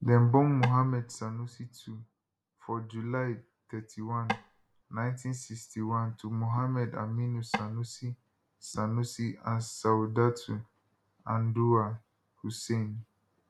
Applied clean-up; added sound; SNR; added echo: none; Tap / Wood; 6 dB; none.